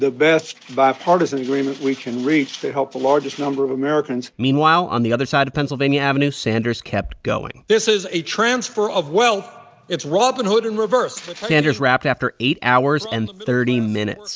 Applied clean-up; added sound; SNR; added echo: none; none; none; none.